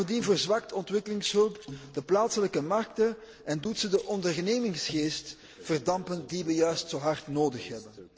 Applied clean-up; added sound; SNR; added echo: neural separator model SepFormer DNS4.